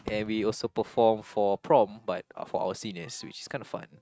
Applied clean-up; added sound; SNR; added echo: neural mask model RNNoise.